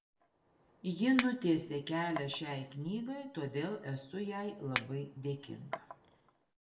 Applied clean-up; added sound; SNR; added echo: none; Chink, clink; -2 dB; reverberation time 0.6 s.